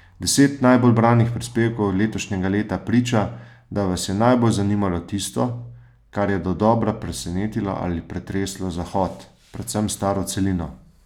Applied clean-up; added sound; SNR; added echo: none; none; none; none.